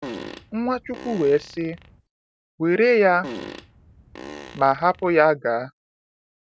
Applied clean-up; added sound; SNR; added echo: none; Fart; 15 dB; none.